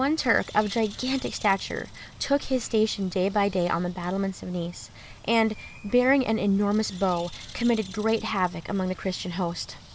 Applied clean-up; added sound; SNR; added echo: none; Bird; 19 dB; none.